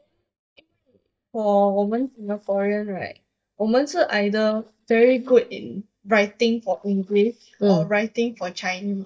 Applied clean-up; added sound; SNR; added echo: neural mask model DeepFilterNet 3.